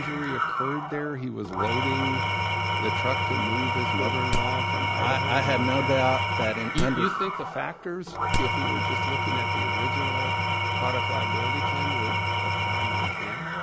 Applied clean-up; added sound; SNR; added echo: none; Engine / Tools + Wood; -4 dB; none.